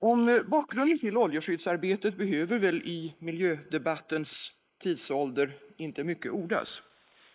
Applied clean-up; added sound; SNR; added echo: neural mask model Resemble Enhance denoiser.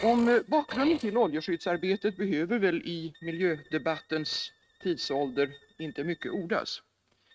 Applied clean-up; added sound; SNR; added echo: neural mask model RNNoise.